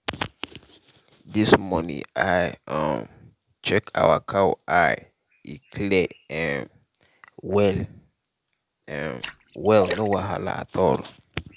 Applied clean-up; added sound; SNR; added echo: none; Splash, splatter; 11 dB; none.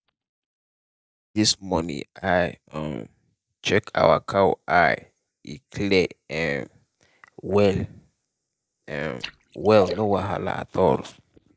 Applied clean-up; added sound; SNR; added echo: neural mask model DeepFilterNet 3.